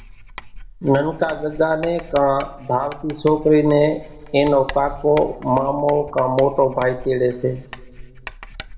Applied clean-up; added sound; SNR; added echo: none; Writing; 17 dB; reverberation time 1.5 s.